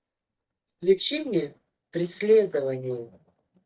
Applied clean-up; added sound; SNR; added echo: neural mask model DeepFilterNet 3.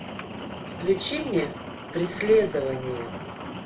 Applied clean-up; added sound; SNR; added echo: none; Rain; 9 dB; reverberation time 0.2 s.